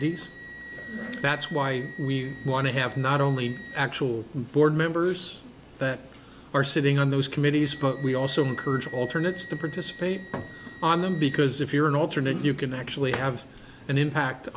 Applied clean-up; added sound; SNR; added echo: none; Wind instrument, woodwind instrument; 19 dB; none.